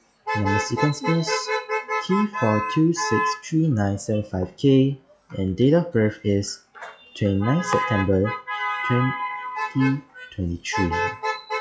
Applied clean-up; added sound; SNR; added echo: classical method log-MMSE.